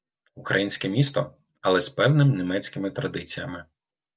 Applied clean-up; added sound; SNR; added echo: none; none; none; none.